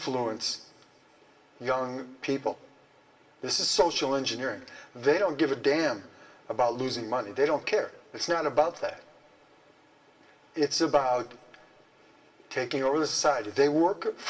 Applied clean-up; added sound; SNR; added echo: none; none; none; reverberation time 0.8 s.